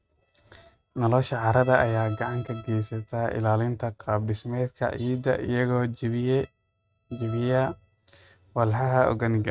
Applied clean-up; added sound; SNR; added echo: neural mask model RNNoise.